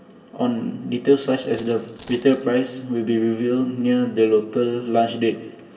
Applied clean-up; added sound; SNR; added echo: none; Coin (dropping); 17 dB; reverberation time 1.9 s.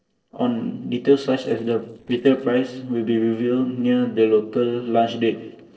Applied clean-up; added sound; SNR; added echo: neural separator model SepFormer DNS4.